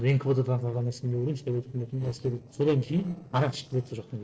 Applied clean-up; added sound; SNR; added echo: neural separator model SepFormer DNS4.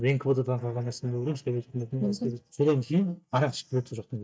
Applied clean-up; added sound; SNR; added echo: neural mask model DeepFilterNet 3.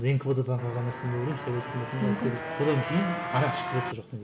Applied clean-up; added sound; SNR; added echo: none; Motorcycle; 6 dB; none.